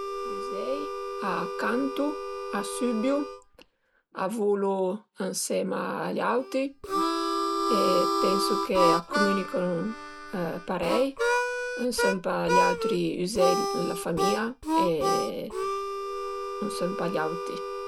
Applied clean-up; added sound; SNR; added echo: none; Harmonica; 0 dB; none.